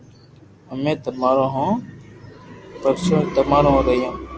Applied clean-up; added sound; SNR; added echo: none; none; none; none.